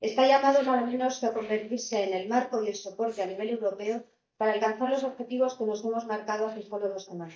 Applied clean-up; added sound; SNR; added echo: neural mask model DeepFilterNet 3.